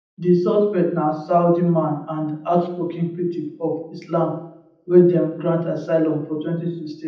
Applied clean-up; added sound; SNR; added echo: none; none; none; reverberation time 0.8 s.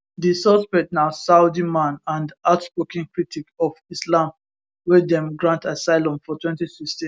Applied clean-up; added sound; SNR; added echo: none; none; none; none.